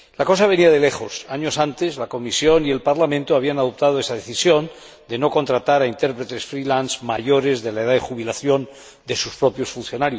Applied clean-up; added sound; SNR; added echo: none; none; none; none.